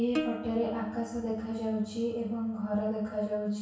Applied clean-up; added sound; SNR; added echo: none; Plucked string instrument; 10 dB; reverberation time 0.6 s.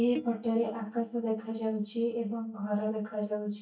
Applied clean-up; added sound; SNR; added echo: neural mask model DeepFilterNet 3.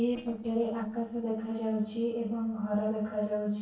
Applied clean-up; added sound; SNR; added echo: neural separator model SepFormer DNS4.